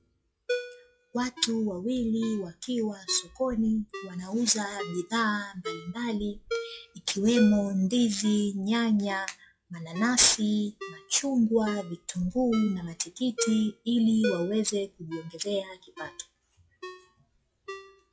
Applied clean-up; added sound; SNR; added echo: classical method log-MMSE.